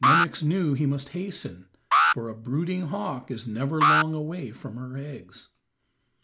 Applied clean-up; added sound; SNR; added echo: none; Alarm; -2 dB; none.